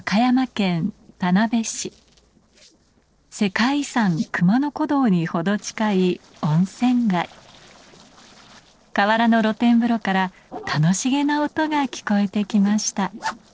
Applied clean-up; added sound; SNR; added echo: neural separator model SepFormer DNS4.